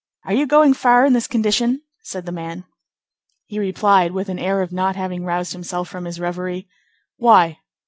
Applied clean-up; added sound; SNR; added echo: none; none; none; none.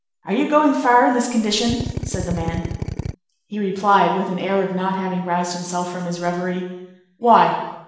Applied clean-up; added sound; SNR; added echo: none; Drill; 6 dB; reverberation time 0.9 s.